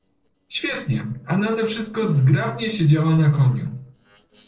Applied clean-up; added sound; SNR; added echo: neural separator model SepFormer DNS4.